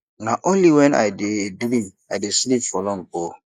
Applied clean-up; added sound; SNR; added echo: neural mask model Resemble Enhance denoiser.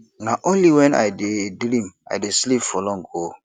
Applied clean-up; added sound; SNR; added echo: none; none; none; none.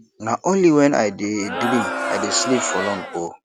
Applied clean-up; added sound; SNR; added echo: none; Crowd; 5 dB; none.